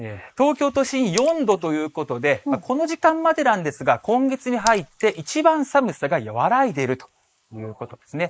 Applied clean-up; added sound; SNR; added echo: neural mask model Resemble Enhance denoiser.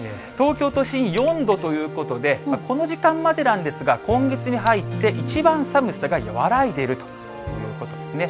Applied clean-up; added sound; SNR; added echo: none; Raindrop / Splash, splatter; 14 dB; none.